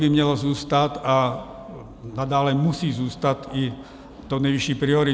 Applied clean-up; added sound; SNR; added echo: none; none; none; none.